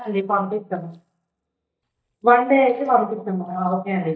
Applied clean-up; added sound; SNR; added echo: neural mask model DeepFilterNet 3.